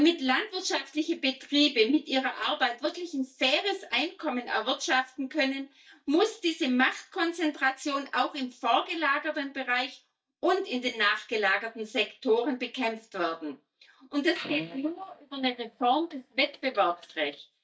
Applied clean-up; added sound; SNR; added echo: neural mask model DeepFilterNet 3.